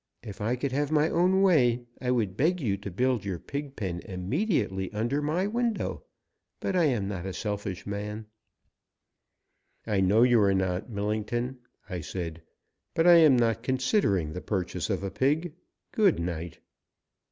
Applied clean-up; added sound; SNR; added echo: none; none; none; none.